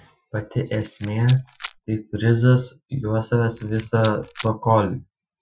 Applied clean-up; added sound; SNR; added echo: classical method Wiener filter.